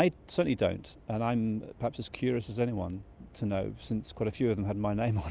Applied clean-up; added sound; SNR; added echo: none; none; none; none.